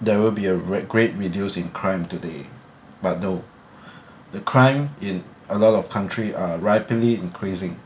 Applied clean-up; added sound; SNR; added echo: none; none; none; none.